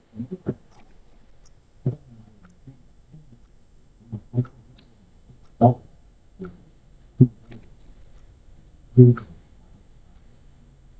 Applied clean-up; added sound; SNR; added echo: neural mask model DeepFilterNet 3.